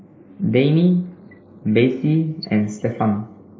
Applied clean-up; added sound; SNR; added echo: neural mask model Resemble Enhance denoiser.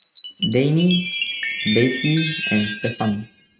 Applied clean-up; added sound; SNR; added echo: neural mask model RNNoise.